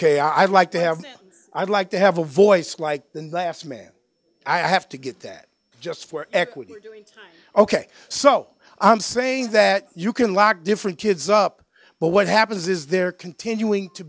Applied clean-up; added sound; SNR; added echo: none; none; none; none.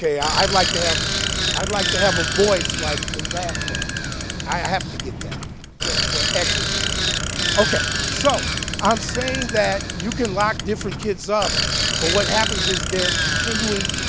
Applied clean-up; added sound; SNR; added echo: none; Bicycle; -2 dB; none.